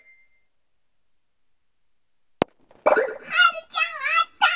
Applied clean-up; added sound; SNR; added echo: none; Fireworks; 14 dB; reverberation time 0.1 s.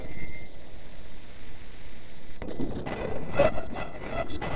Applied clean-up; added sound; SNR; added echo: neural separator model SepFormer DNS4.